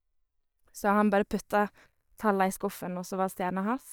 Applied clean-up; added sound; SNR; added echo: neural mask model DeepFilterNet 3.